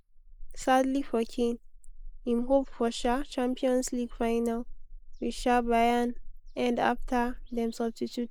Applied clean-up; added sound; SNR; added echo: neural mask model Resemble Enhance denoiser.